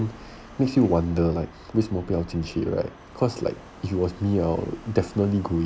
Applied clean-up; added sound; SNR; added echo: none; none; none; none.